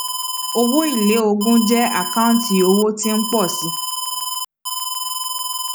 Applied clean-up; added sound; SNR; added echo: none; Alarm; 5 dB; none.